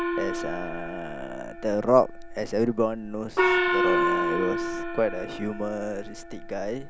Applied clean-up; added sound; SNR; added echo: none; Gong; 0 dB; none.